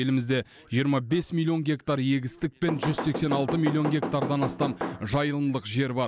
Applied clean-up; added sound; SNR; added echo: none; Knock / Wood; 6 dB; none.